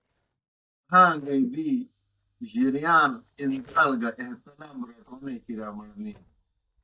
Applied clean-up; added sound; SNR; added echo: neural mask model DeepFilterNet 3.